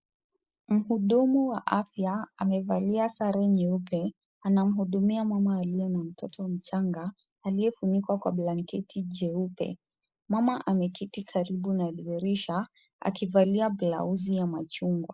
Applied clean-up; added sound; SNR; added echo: neural mask model Resemble Enhance denoiser.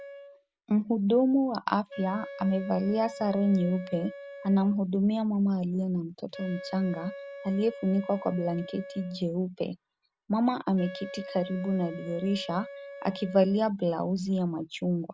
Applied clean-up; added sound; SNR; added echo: none; Wind instrument, woodwind instrument; 16 dB; none.